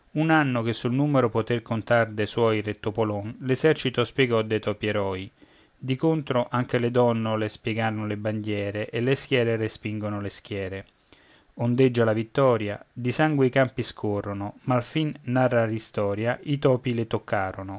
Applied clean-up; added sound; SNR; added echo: none; none; none; none.